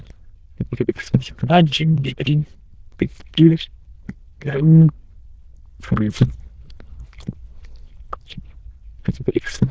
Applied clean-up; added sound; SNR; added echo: neural diffusion model UNIVERSE++.